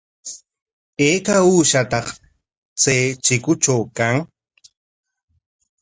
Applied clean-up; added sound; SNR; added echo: none; none; none; none.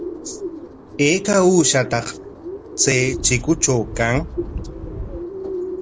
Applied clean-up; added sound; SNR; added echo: none; Wind + Bird; 9 dB; none.